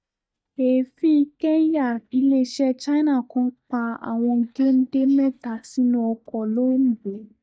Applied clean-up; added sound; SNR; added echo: neural mask model DeepFilterNet 3.